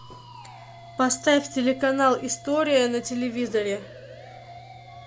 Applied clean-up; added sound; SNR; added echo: none; Mechanical fan / Engine + Musical instrument; 18 dB; none.